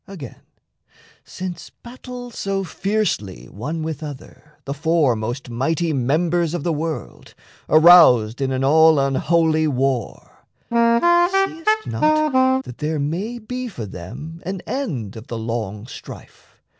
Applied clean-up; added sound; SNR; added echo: none; Wind instrument, woodwind instrument; -4 dB; none.